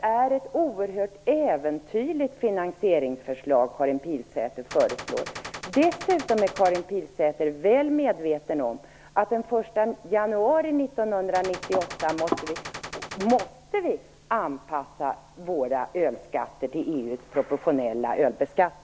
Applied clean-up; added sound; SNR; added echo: none; Gunshot, gunfire; 12 dB; none.